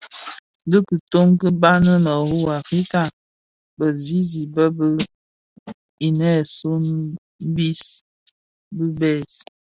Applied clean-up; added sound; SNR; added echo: none; none; none; none.